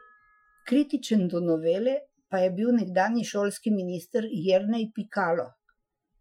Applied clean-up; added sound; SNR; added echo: classical method Wiener filter.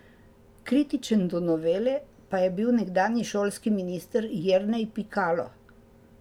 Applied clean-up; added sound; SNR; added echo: none; none; none; none.